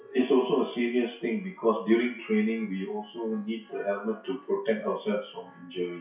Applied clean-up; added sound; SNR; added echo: classical method WPE with log-MMSE.